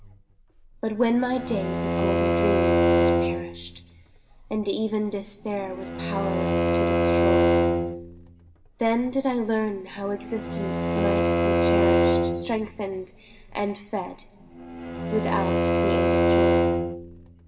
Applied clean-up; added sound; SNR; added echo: none; Bowed string instrument; -5 dB; reverberation time 2.9 s.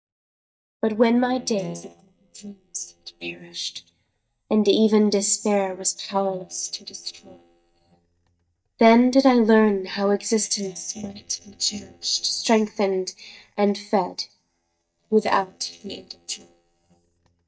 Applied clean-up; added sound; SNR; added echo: neural mask model DeepFilterNet 3.